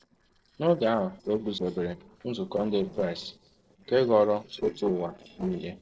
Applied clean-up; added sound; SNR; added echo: neural separator model SepFormer DNS4.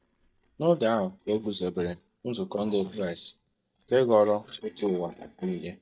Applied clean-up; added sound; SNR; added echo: neural mask model DeepFilterNet 3.